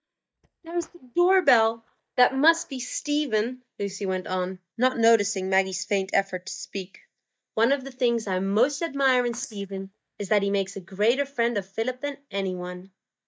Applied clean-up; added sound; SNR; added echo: neural mask model DeepFilterNet 3.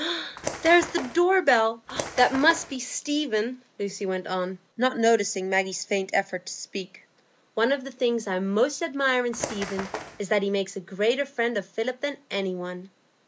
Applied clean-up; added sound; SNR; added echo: none; Bird; 9 dB; none.